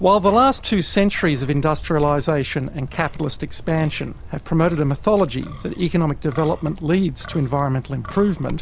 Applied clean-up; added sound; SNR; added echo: none; Wind; 13 dB; none.